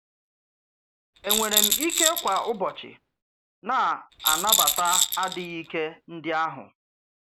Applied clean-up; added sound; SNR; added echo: none; Rattle; -3 dB; none.